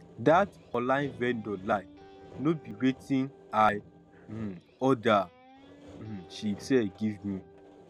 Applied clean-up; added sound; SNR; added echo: none; Sawing + Guitar; 20 dB; none.